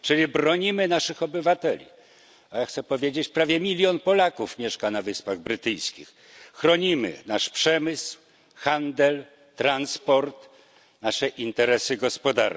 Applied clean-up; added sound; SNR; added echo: none; none; none; none.